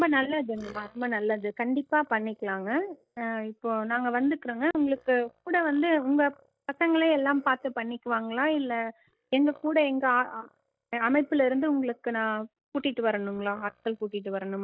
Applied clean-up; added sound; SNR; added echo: neural mask model DeepFilterNet 3.